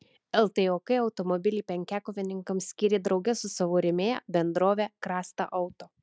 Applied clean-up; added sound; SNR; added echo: none; none; none; none.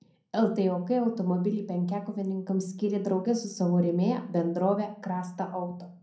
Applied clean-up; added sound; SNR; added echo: none; none; none; reverberation time 0.6 s.